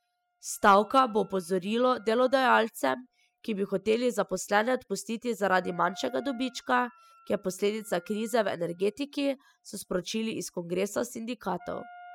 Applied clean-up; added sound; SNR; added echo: classical method spectral subtraction.